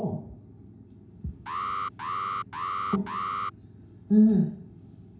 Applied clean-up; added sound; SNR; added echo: none; Alarm; 5 dB; reverberation time 0.6 s.